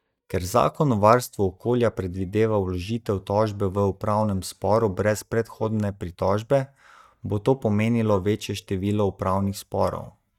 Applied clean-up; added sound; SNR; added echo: neural mask model DeepFilterNet 3.